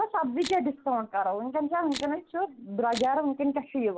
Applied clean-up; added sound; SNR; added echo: none; Camera; 15 dB; none.